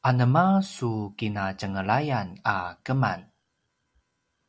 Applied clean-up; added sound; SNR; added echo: none; none; none; none.